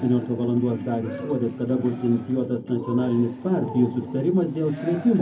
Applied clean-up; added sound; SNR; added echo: none; Cheering; 17 dB; reverberation time 0.3 s.